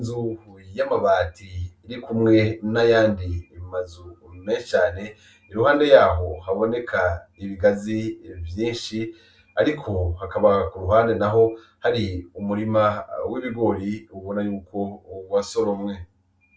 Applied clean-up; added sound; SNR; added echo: none; none; none; none.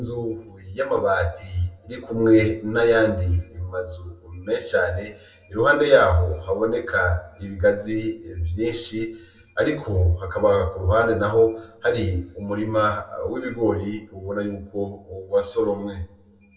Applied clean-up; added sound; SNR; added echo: none; none; none; reverberation time 0.7 s.